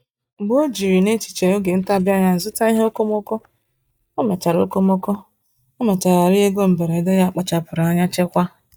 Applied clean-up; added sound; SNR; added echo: neural mask model DeepFilterNet 3.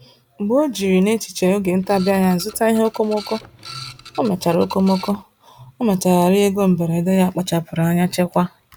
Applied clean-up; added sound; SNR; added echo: none; Printer; 19 dB; none.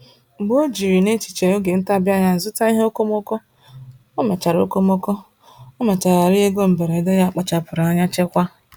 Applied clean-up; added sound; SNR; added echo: none; none; none; none.